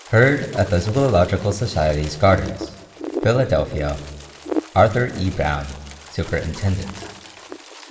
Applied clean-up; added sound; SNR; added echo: none; Wind; 14 dB; reverberation time 1.1 s.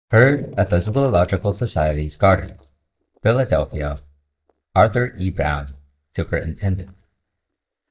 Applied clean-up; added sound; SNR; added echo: neural mask model DeepFilterNet 3.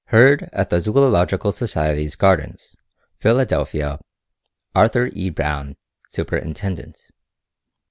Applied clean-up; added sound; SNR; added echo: none; none; none; none.